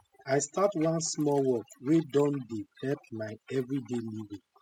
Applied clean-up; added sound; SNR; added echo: classical method spectral subtraction.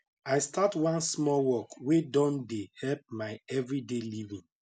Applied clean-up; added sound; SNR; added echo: none; none; none; none.